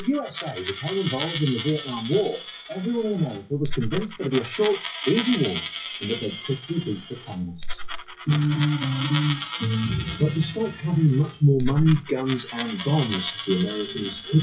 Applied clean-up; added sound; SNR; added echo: classical method WPE with log-MMSE.